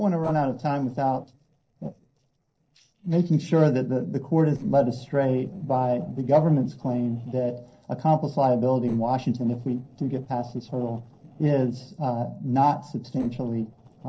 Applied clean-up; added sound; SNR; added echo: neural separator model SepFormer DNS4.